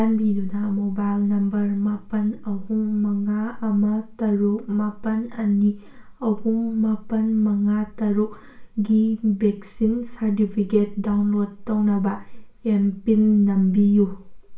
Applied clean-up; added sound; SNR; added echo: none; none; none; reverberation time 0.3 s.